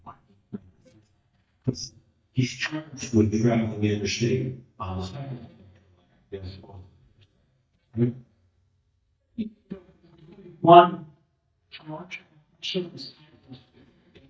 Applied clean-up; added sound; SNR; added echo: neural mask model DeepFilterNet 3.